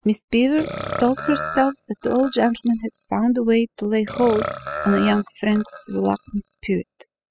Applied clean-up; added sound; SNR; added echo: classical method spectral subtraction.